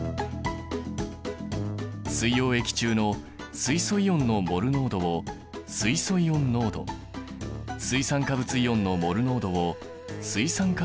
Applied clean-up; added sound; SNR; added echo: none; none; none; none.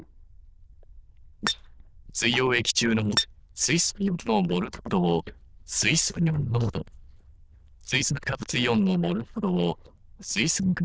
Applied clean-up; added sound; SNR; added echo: neural diffusion model UNIVERSE++.